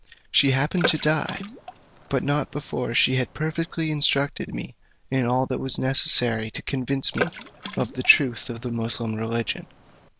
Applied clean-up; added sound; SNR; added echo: none; Water / Splash, splatter; 11 dB; none.